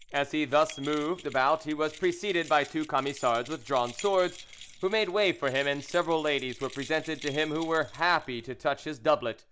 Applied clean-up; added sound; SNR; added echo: none; Keys jangling + Bicycle bell; 18 dB; none.